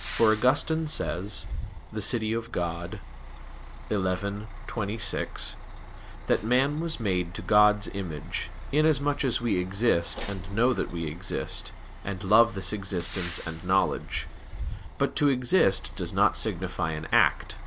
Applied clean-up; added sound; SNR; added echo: none; Truck; 10 dB; none.